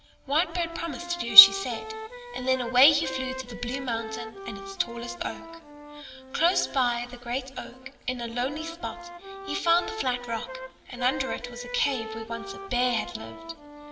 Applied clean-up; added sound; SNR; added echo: none; Wind instrument, woodwind instrument; 11 dB; reverberation time 2.4 s.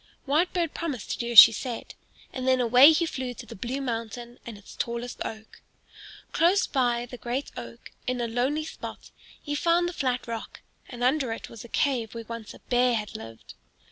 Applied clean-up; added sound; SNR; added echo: none; none; none; none.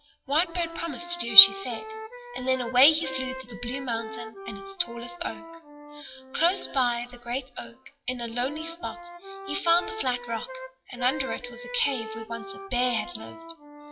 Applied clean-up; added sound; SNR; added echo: classical method WPE with log-MMSE.